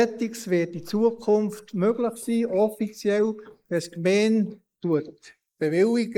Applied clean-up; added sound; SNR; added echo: neural mask model Resemble Enhance denoiser.